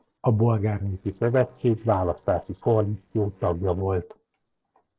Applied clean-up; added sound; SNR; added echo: neural separator model SepFormer DNS4.